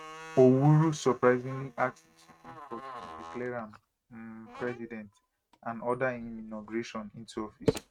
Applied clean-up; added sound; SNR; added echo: neural mask model RNNoise.